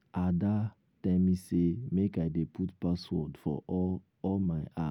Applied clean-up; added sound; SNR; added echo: none; none; none; none.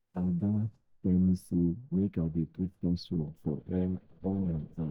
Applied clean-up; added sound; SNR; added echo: neural mask model DeepFilterNet 3.